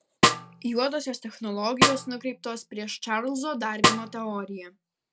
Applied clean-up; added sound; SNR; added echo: none; Snare drum; -4 dB; none.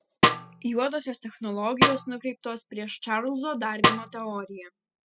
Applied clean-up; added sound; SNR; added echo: classical method spectral subtraction.